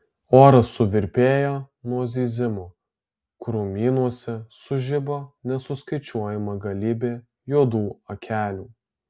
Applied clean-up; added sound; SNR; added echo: none; none; none; none.